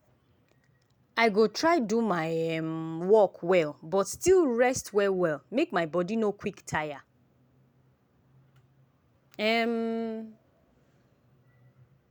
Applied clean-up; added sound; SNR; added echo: none; none; none; none.